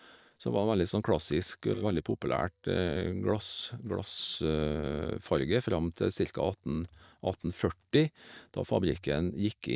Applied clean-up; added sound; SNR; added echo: neural mask model DeepFilterNet 3.